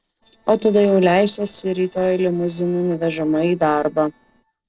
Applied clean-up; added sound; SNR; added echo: neural separator model SepFormer DNS4.